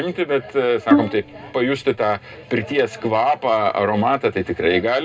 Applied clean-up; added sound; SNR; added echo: none; Bowed string instrument; 2 dB; reverberation time 0.2 s.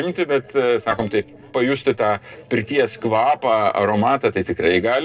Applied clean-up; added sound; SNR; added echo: neural separator model SepFormer DNS4.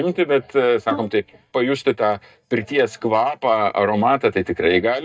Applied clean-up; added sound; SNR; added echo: neural mask model DeepFilterNet 3.